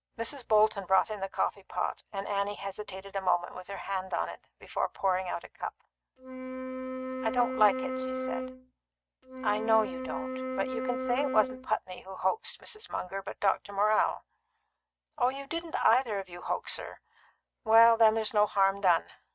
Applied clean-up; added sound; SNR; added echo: neural mask model RNNoise.